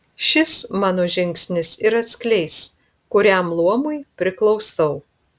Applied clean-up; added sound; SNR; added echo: none; none; none; none.